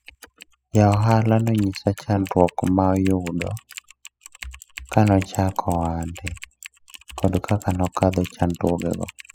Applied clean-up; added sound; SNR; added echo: classical method spectral subtraction.